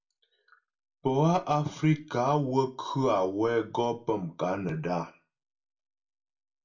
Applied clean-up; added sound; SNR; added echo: none; none; none; reverberation time 0.3 s.